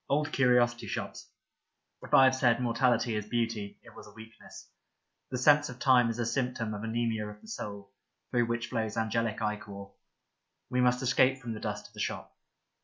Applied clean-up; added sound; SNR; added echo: none; none; none; none.